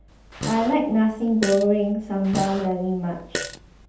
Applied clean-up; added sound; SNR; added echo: none; Fart; 11 dB; reverberation time 0.6 s.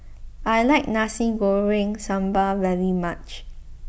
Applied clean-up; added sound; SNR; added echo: none; none; none; none.